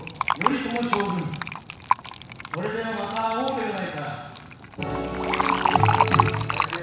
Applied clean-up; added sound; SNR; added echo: none; Fill (with liquid); -1 dB; reverberation time 1.1 s.